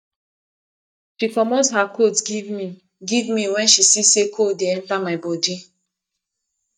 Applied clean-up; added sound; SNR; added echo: neural mask model DeepFilterNet 3.